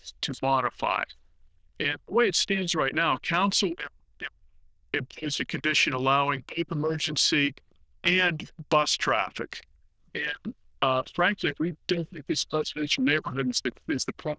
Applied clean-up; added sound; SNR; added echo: neural diffusion model UNIVERSE++.